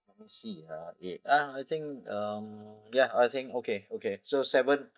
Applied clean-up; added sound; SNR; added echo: neural mask model DeepFilterNet 3.